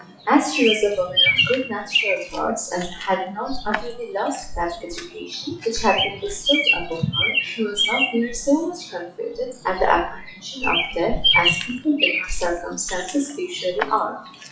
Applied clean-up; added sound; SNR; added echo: classical method WPE with log-MMSE.